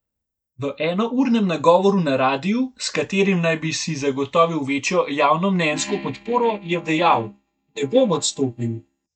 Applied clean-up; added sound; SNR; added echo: neural mask model DeepFilterNet 3.